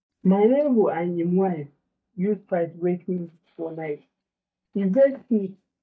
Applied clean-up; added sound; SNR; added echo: neural mask model DeepFilterNet 3.